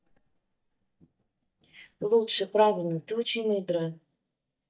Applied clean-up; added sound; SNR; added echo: neural mask model DeepFilterNet 3.